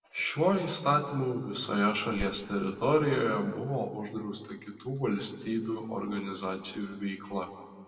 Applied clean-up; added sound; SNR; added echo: neural separator model SepFormer DNS4.